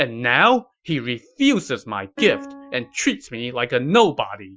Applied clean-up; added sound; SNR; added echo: classical method Wiener filter.